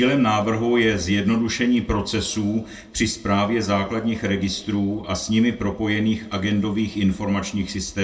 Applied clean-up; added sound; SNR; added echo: none; none; none; reverberation time 0.2 s.